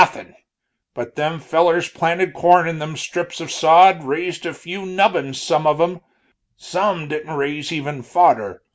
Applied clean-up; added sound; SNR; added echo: none; none; none; none.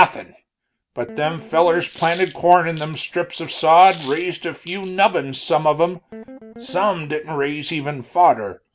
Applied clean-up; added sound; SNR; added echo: none; Coin (dropping) + Guitar; 15 dB; none.